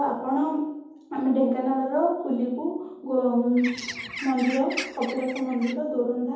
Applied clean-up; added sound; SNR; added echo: none; Bird; 11 dB; reverberation time 2.2 s.